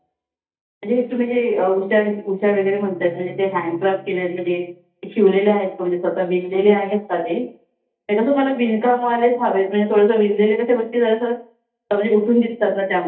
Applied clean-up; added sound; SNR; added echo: neural mask model DeepFilterNet 3.